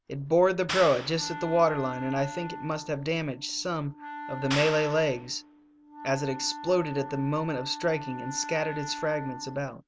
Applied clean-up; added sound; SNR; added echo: none; Wind instrument, woodwind instrument + Clapping; 11 dB; none.